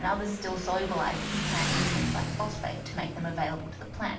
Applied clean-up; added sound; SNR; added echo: none; Motorcycle; 2 dB; reverberation time 0.4 s.